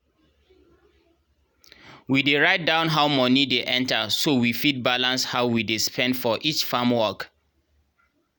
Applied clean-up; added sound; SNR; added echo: none; none; none; none.